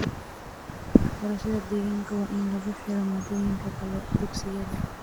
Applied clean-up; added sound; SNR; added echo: none; Wind; 0 dB; none.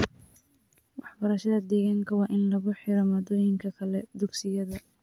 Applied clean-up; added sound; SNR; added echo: none; none; none; none.